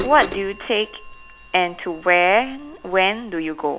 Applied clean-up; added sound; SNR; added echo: none; Bird vocalization, bird call, bird song / Telephone; 15 dB; none.